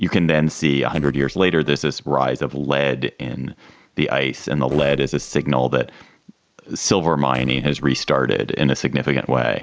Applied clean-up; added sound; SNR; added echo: neural separator model SepFormer DNS4.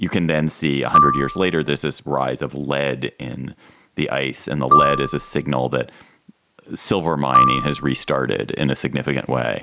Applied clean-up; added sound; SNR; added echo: none; Marimba, xylophone; 0 dB; none.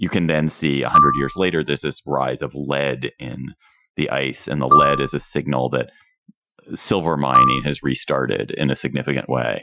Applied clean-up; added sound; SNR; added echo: classical method Wiener filter.